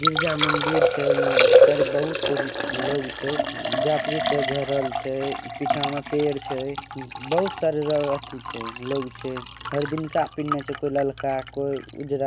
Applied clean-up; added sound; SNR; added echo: none; Liquid; -2 dB; none.